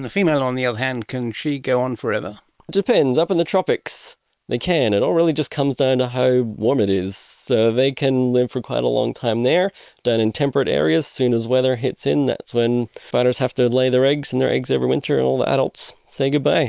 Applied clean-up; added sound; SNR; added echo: neural separator model SepFormer WHAM!.